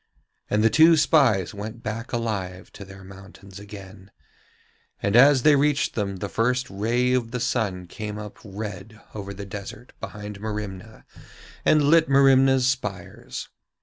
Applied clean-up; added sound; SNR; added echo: none; none; none; none.